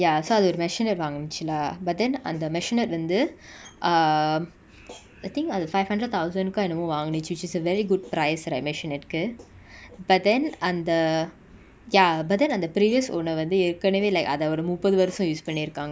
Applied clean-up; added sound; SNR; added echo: none; none; none; none.